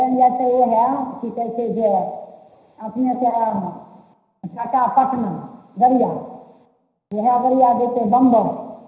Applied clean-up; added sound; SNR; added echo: none; none; none; reverberation time 0.9 s.